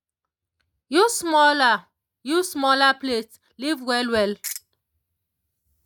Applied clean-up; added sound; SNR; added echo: neural mask model RNNoise.